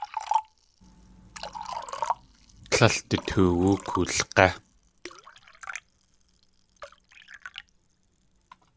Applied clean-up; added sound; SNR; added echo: none; Liquid; 9 dB; none.